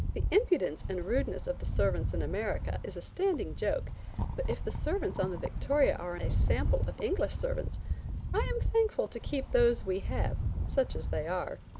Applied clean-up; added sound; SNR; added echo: none; Rattle; 1 dB; none.